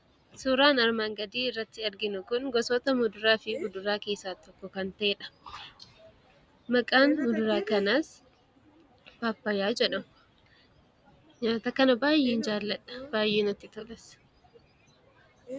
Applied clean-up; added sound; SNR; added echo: none; none; none; none.